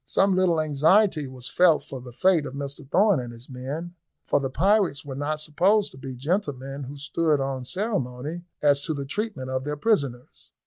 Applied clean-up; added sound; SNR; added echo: none; none; none; none.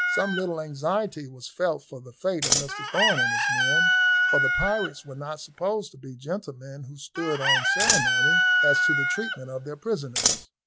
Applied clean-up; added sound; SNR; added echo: none; Chicken, rooster + Scissors; -5 dB; none.